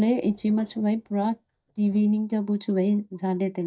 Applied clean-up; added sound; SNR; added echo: neural mask model DeepFilterNet 3.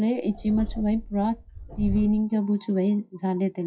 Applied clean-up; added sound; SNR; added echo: classical method WPE with log-MMSE.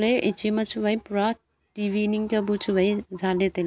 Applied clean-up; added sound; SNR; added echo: none; none; none; none.